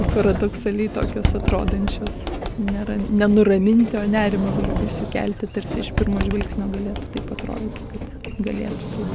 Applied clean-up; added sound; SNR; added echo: none; Sliding door; 4 dB; none.